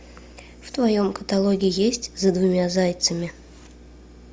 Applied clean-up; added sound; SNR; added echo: none; none; none; none.